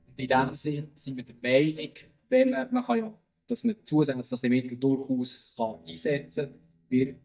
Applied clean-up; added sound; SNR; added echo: neural mask model DeepFilterNet 3.